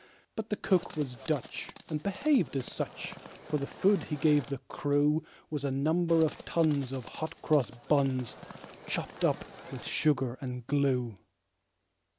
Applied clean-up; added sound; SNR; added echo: none; Livestock, farm animals, working animals; 17 dB; none.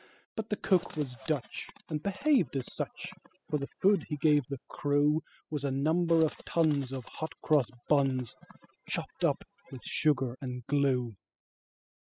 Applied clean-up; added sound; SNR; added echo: classical method spectral subtraction.